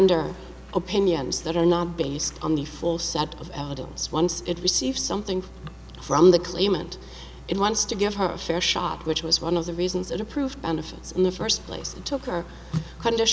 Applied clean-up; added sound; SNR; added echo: none; none; none; none.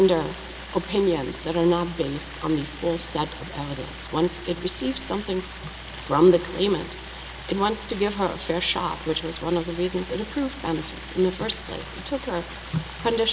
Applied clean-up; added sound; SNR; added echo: none; Stream; 14 dB; none.